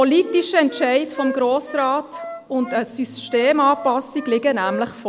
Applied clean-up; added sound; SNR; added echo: none; Wind instrument, woodwind instrument; 14 dB; none.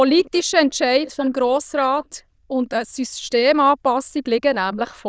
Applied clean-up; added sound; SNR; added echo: neural diffusion model UNIVERSE++.